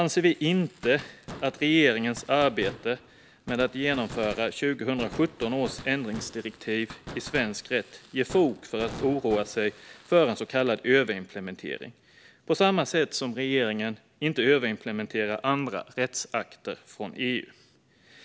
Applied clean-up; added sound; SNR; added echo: none; Fireworks; 19 dB; none.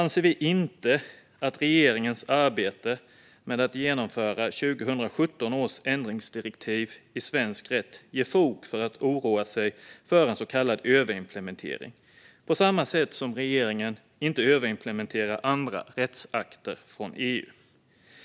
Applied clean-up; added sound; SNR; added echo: none; none; none; none.